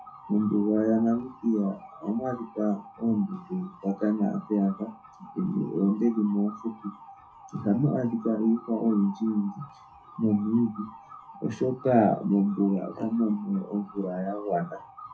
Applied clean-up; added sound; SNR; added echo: classical method WPE with log-MMSE.